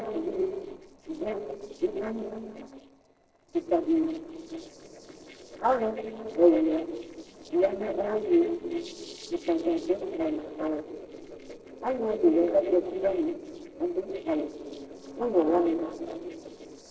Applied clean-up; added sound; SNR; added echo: neural separator model SepFormer DNS4.